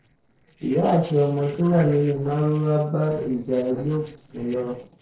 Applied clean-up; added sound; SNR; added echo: neural separator model SepFormer DNS4.